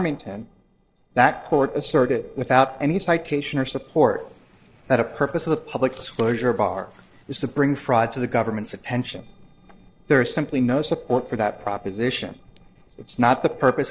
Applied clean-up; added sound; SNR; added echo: neural separator model SepFormer DNS4.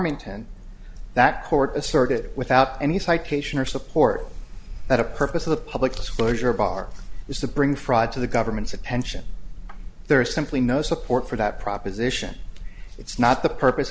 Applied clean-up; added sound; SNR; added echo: none; none; none; none.